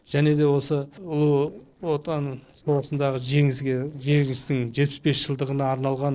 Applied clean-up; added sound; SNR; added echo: neural separator model SepFormer DNS4.